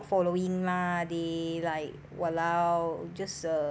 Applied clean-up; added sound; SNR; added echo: none; none; none; none.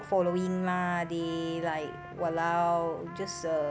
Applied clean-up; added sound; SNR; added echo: none; Trumpet; 15 dB; none.